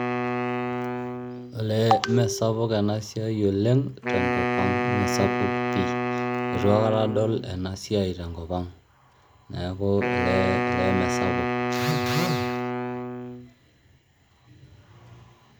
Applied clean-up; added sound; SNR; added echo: none; Wind instrument, woodwind instrument; 2 dB; none.